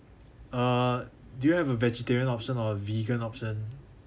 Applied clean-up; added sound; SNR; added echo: none; none; none; none.